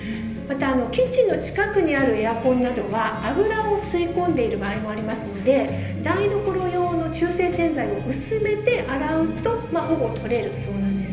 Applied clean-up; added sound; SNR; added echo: none; none; none; reverberation time 0.8 s.